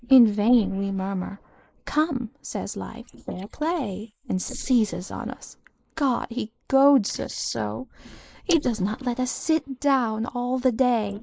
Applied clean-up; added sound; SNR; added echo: neural mask model Resemble Enhance denoiser.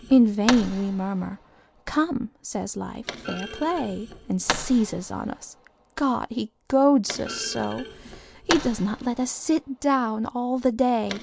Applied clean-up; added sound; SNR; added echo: none; Thump, thud; 12 dB; none.